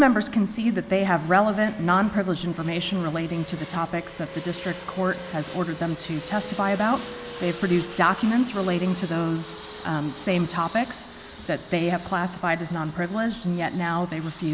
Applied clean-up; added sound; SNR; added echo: none; Fixed-wing aircraft, airplane; 16 dB; none.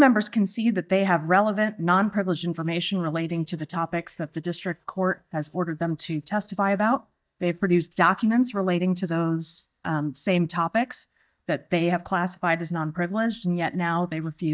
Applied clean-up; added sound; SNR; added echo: neural mask model DeepFilterNet 3.